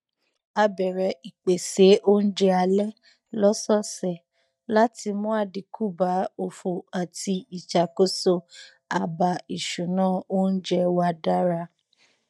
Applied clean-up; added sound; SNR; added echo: neural mask model DeepFilterNet 3.